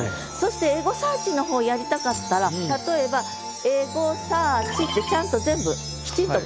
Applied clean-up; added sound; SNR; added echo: none; Coin (dropping) + Wind chime; 14 dB; none.